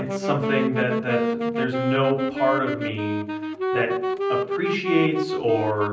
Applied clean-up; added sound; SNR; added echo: none; Wind instrument, woodwind instrument; 1 dB; reverberation time 0.6 s.